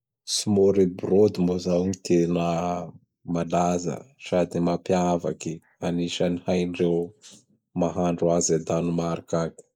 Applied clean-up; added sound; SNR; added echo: neural mask model Resemble Enhance denoiser.